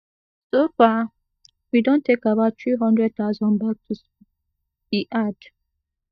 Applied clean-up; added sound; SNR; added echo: neural mask model DeepFilterNet 3.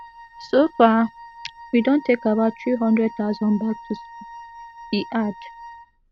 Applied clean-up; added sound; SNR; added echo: none; Wind instrument, woodwind instrument; 19 dB; none.